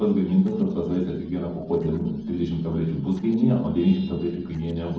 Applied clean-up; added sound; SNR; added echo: neural separator model SepFormer DNS4.